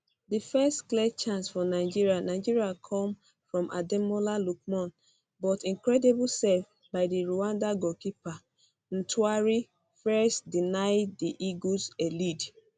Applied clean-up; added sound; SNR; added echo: none; none; none; none.